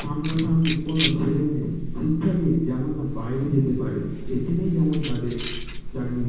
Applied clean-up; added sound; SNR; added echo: none; Keys jangling; 7 dB; reverberation time 1.2 s.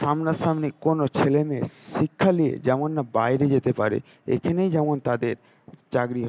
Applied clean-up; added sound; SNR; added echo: none; none; none; none.